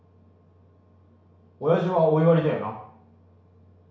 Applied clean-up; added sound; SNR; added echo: none; none; none; reverberation time 0.6 s.